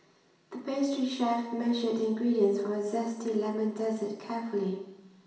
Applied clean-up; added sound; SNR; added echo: none; none; none; reverberation time 0.9 s.